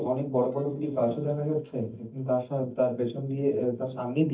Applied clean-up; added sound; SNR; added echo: neural mask model DeepFilterNet 3.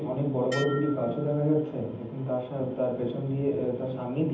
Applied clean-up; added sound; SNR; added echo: none; Dishes, pots, and pans; 15 dB; reverberation time 0.8 s.